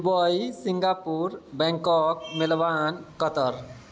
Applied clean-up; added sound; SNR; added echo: none; none; none; none.